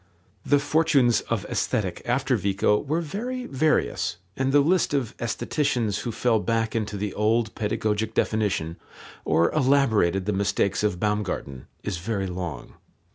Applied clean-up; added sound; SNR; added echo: none; none; none; none.